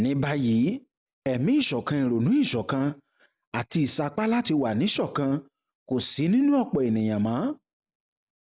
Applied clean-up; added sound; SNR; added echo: none; none; none; none.